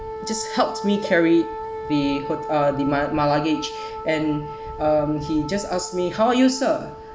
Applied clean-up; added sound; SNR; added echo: none; Wind instrument, woodwind instrument; 10 dB; none.